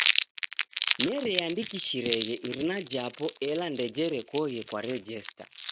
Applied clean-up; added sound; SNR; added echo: neural mask model RNNoise.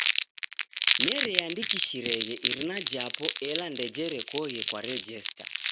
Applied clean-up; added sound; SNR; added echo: none; Crumpling, crinkling; -4 dB; none.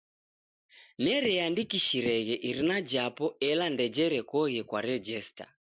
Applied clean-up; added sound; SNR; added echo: none; none; none; none.